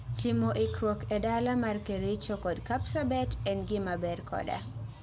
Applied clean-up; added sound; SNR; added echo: none; none; none; none.